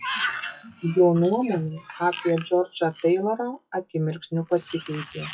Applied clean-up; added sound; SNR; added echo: classical method WPE with log-MMSE.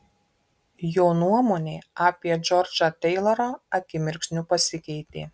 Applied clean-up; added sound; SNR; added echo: none; none; none; none.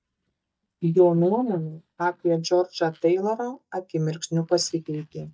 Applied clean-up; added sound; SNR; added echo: neural mask model DeepFilterNet 3.